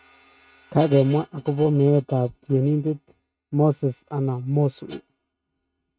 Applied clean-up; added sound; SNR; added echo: neural mask model RNNoise.